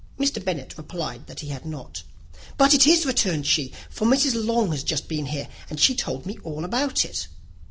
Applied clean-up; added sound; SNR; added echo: none; none; none; none.